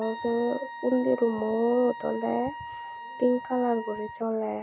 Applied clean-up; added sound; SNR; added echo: none; Wind instrument, woodwind instrument; 12 dB; none.